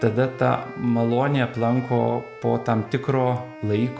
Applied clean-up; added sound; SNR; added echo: none; Wind instrument, woodwind instrument; 17 dB; none.